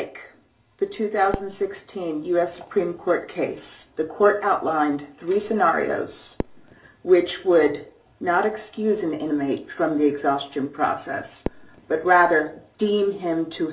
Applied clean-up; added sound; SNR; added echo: none; Fireworks; 19 dB; reverberation time 0.2 s.